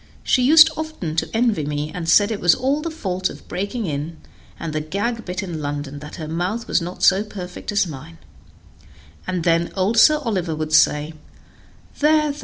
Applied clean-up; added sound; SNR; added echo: none; none; none; none.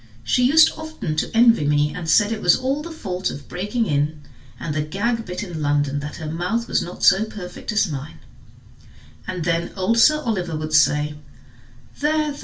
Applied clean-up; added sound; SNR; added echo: none; none; none; reverberation time 0.2 s.